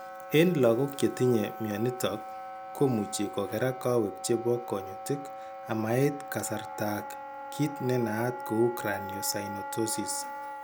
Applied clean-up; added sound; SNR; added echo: none; Wind instrument, woodwind instrument; 10 dB; none.